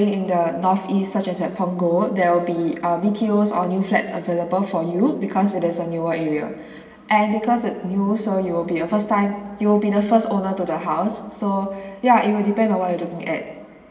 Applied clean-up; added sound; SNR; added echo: none; none; none; reverberation time 2.2 s.